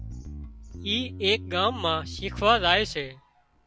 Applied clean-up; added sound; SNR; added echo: none; Bass guitar; 11 dB; none.